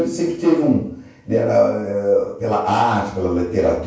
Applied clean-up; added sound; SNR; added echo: none; none; none; reverberation time 0.7 s.